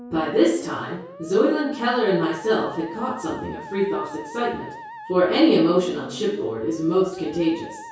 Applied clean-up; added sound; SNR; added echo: none; Musical instrument; 16 dB; reverberation time 0.6 s.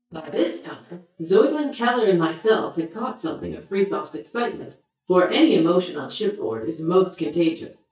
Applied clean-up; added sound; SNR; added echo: neural mask model DeepFilterNet 3.